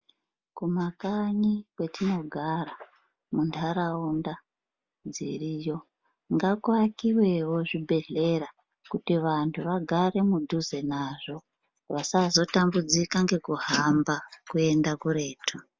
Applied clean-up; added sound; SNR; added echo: none; none; none; none.